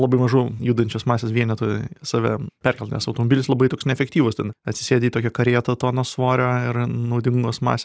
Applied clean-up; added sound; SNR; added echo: none; none; none; none.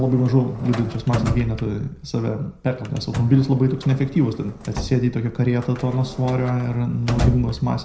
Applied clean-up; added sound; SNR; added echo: none; Drawer open or close; 9 dB; reverberation time 0.5 s.